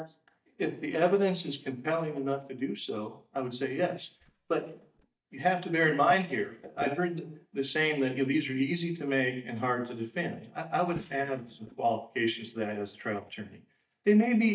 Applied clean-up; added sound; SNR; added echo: neural mask model DeepFilterNet 3.